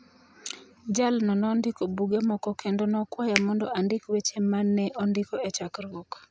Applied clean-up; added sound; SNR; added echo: none; Finger snapping; 11 dB; none.